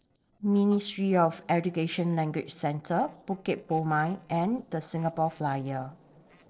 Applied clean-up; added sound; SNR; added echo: neural separator model SepFormer DNS4.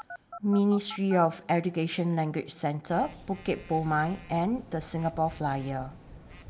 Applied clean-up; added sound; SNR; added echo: none; Telephone; 19 dB; reverberation time 0.8 s.